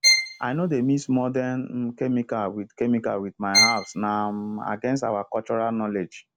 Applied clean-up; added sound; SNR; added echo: none; Bowed string instrument; -1 dB; none.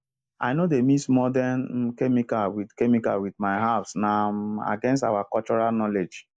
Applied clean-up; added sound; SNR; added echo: neural mask model Resemble Enhance denoiser.